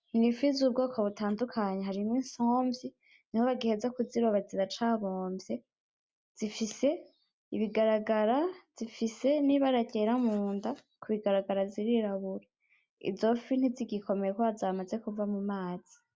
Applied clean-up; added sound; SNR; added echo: none; none; none; none.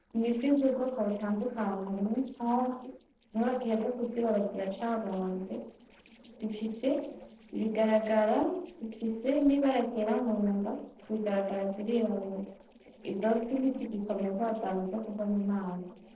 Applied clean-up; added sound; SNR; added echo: neural separator model SepFormer DNS4.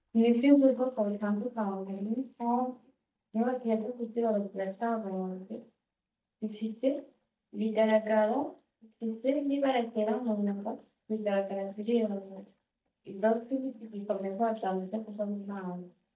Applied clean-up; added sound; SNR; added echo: neural mask model DeepFilterNet 3.